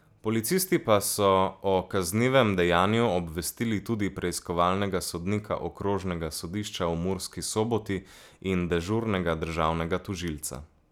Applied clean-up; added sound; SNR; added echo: none; none; none; none.